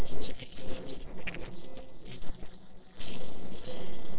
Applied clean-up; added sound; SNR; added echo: neural separator model SepFormer DNS4.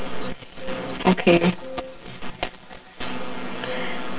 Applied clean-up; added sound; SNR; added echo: none; Wind instrument, woodwind instrument; 15 dB; reverberation time 2.4 s.